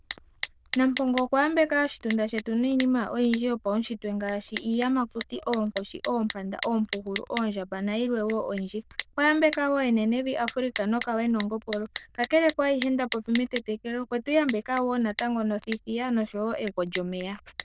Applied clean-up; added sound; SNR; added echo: neural diffusion model UNIVERSE++.